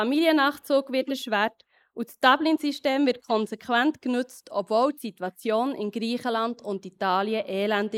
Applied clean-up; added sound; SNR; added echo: neural mask model Resemble Enhance denoiser.